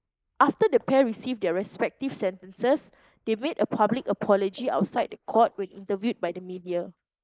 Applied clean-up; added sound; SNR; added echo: neural mask model Resemble Enhance denoiser.